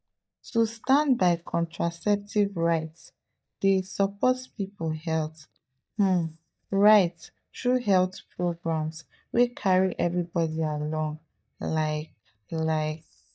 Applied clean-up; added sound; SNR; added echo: neural mask model DeepFilterNet 3.